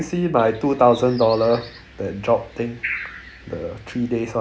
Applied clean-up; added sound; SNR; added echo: none; Bird; 15 dB; none.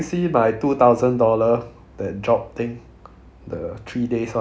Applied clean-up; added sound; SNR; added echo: none; none; none; none.